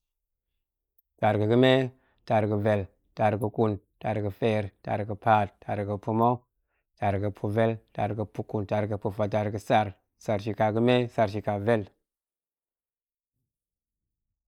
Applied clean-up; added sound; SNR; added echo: neural mask model Resemble Enhance denoiser.